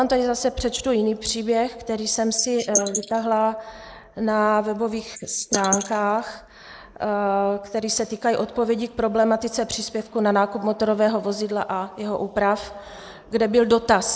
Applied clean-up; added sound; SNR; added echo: neural mask model Resemble Enhance denoiser.